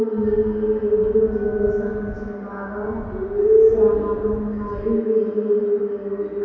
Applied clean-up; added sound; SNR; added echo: none; Wind; 15 dB; reverberation time 2.2 s.